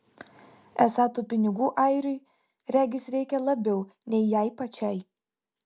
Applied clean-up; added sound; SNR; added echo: none; none; none; none.